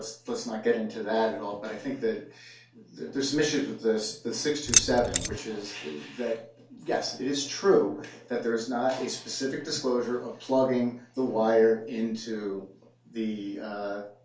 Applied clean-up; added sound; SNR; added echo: none; Keys jangling; -3 dB; reverberation time 0.2 s.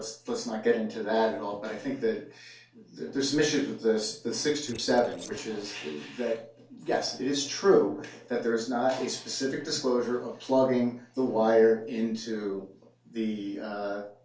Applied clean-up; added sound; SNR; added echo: neural separator model SepFormer DNS4.